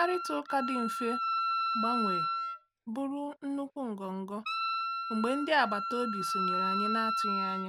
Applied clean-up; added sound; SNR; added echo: none; Wind instrument, woodwind instrument; 0 dB; none.